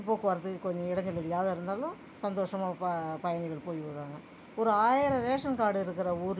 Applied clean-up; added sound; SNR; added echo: none; none; none; none.